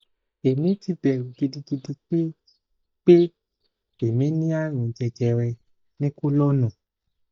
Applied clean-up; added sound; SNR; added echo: neural mask model DeepFilterNet 3.